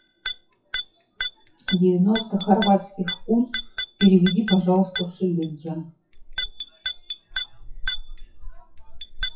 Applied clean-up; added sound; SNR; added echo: classical method WPE with log-MMSE.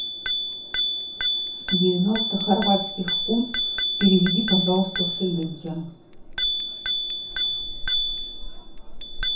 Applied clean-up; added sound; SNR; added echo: none; Bicycle bell; 0 dB; reverberation time 0.5 s.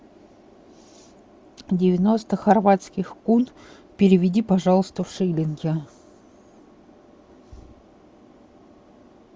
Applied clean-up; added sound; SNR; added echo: none; none; none; none.